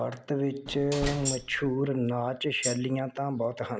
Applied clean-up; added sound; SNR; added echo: none; Slam + Tambourine; 7 dB; none.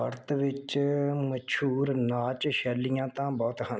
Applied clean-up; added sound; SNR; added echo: none; none; none; none.